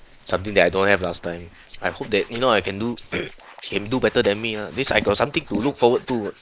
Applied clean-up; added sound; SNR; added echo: neural mask model Resemble Enhance denoiser.